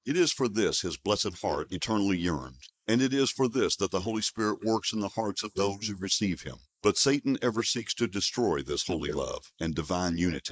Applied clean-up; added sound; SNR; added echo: neural mask model Resemble Enhance denoiser.